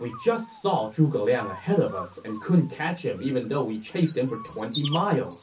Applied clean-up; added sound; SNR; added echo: none; Bird; 16 dB; reverberation time 0.3 s.